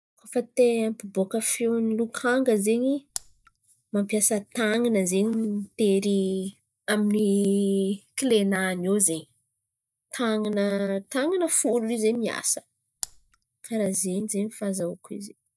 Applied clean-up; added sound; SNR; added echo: neural mask model DeepFilterNet 3.